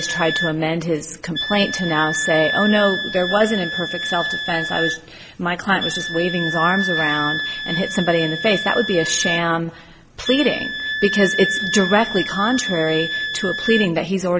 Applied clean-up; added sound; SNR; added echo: none; Wind instrument, woodwind instrument; 5 dB; none.